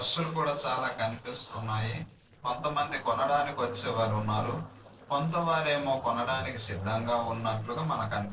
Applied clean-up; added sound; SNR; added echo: neural separator model SepFormer DNS4.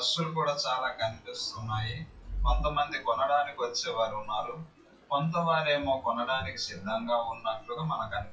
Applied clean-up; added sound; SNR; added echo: classical method WPE with log-MMSE.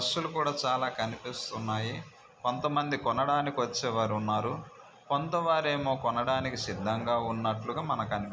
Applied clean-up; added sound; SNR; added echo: none; none; none; none.